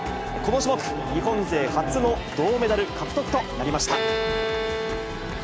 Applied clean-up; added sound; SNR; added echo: none; Bowed string instrument; 7 dB; none.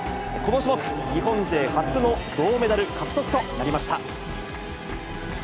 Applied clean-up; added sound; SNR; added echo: none; none; none; none.